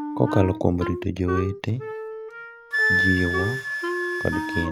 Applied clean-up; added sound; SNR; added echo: none; Wind instrument, woodwind instrument + Wind instrument, woodwind instrument; 1 dB; none.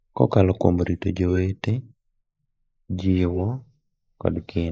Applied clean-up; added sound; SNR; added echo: neural mask model Resemble Enhance denoiser.